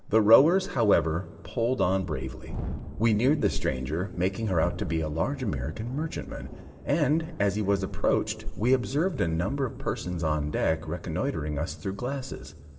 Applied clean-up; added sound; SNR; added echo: none; Thunderstorm; 14 dB; reverberation time 2.9 s.